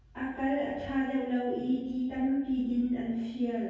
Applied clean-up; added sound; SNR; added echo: none; none; none; reverberation time 1.3 s.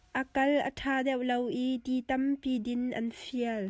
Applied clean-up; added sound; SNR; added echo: none; none; none; none.